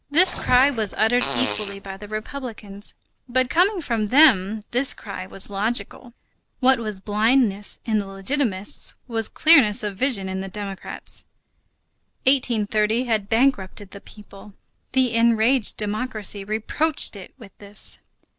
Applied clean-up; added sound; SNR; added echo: none; Fart; 7 dB; none.